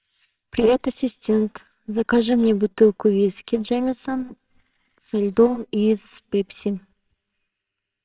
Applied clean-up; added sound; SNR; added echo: neural separator model SepFormer WHAMR!.